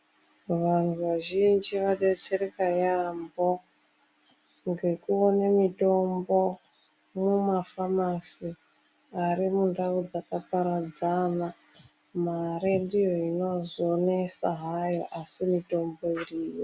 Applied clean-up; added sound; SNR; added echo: none; none; none; none.